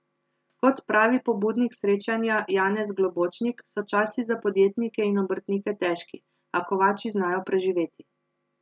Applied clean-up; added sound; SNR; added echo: none; none; none; none.